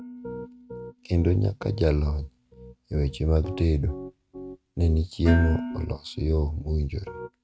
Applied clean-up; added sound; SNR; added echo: neural mask model RNNoise.